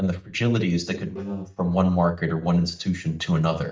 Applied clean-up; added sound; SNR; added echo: neural mask model DeepFilterNet 3.